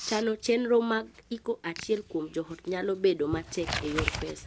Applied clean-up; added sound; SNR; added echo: none; Writing; 9 dB; none.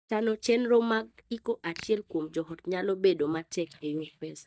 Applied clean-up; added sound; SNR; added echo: neural mask model DeepFilterNet 3.